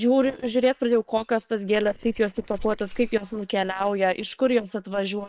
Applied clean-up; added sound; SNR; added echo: neural separator model SepFormer WHAM!.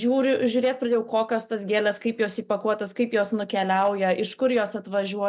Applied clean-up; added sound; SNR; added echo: none; none; none; none.